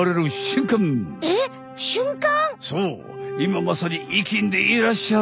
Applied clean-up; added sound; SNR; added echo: none; none; none; none.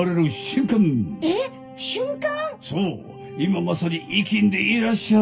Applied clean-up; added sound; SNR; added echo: none; none; none; reverberation time 0.2 s.